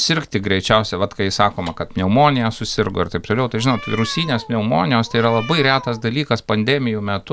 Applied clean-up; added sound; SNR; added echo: none; Meow; 15 dB; none.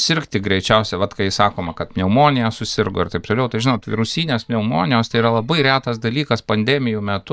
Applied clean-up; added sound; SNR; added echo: neural mask model DeepFilterNet 3.